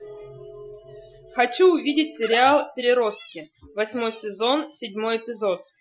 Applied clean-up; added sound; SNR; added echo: classical method Wiener filter.